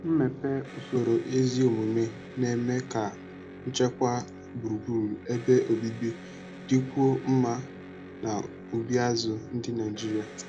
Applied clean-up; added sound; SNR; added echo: none; Electric guitar; 15 dB; none.